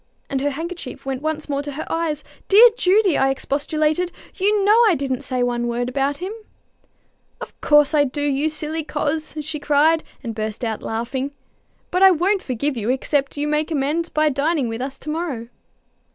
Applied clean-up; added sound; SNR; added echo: none; none; none; none.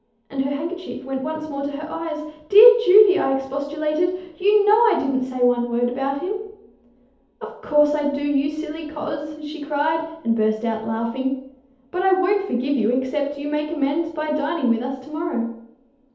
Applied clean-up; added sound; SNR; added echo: none; none; none; reverberation time 2.2 s.